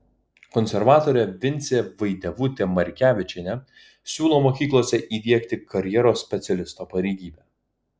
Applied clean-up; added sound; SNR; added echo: none; none; none; none.